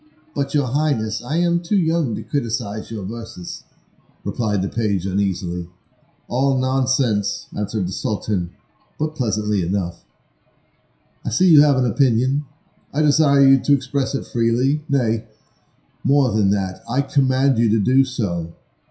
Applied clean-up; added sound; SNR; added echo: classical method WPE with log-MMSE.